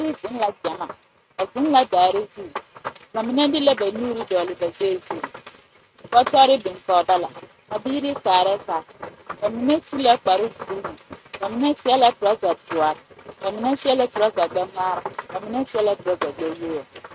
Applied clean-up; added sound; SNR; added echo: neural mask model RNNoise.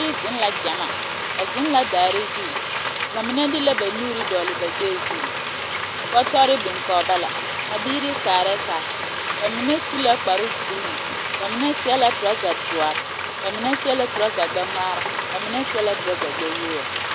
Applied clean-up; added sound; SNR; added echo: none; Frying (food); 2 dB; none.